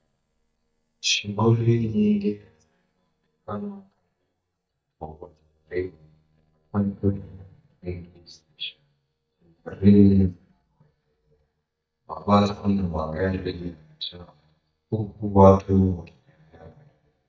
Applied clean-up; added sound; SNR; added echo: neural mask model DeepFilterNet 3.